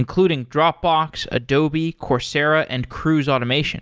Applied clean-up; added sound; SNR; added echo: none; none; none; none.